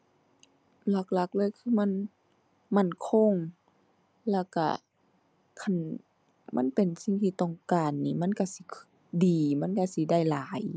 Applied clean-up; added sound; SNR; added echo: none; none; none; none.